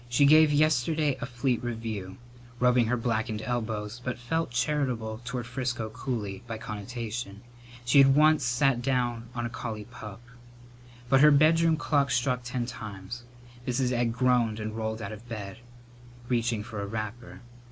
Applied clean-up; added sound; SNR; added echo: none; none; none; none.